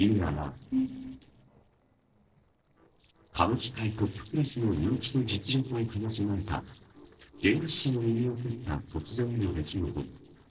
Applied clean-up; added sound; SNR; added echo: neural separator model SepFormer DNS4.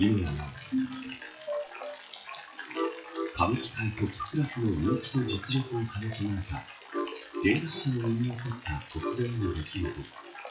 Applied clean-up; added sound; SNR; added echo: classical method WPE with log-MMSE.